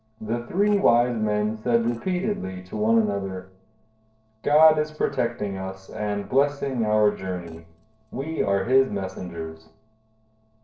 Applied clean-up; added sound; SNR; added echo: neural separator model SepFormer DNS4.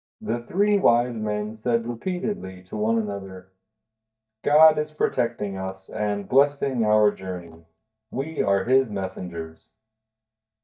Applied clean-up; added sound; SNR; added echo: neural mask model DeepFilterNet 3.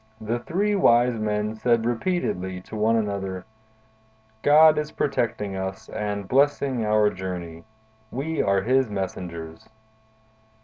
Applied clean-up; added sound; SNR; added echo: none; none; none; none.